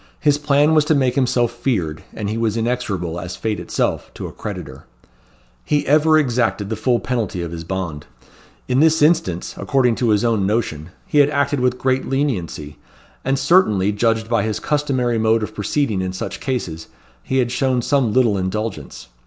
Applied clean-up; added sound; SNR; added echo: none; none; none; none.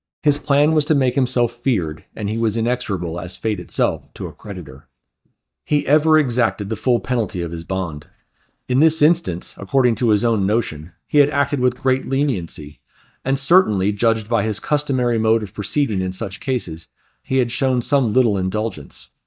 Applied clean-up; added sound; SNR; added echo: neural mask model DeepFilterNet 3.